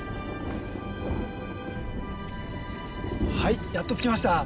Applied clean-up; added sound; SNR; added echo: none; Thunder; 3 dB; none.